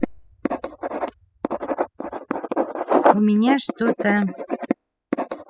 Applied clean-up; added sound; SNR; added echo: classical method spectral subtraction.